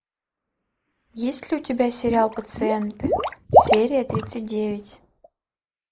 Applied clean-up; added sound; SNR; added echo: neural mask model Resemble Enhance denoiser.